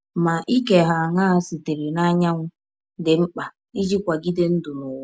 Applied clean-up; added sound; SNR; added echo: none; none; none; none.